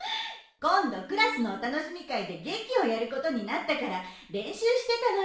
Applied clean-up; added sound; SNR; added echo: none; Acoustic guitar; 15 dB; reverberation time 0.6 s.